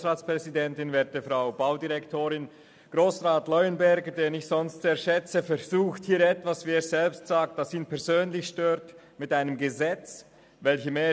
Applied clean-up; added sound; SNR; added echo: none; none; none; none.